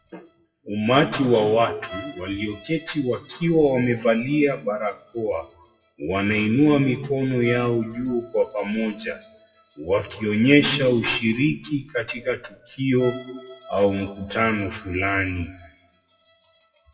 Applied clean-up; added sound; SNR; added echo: classical method WPE with log-MMSE.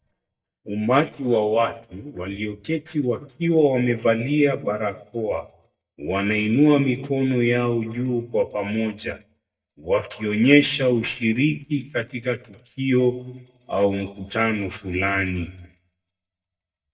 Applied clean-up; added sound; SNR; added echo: neural mask model DeepFilterNet 3.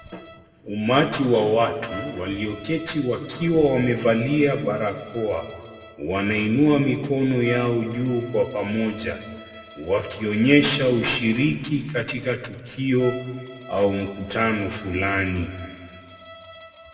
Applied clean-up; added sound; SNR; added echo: none; Bowed string instrument; 20 dB; reverberation time 1.7 s.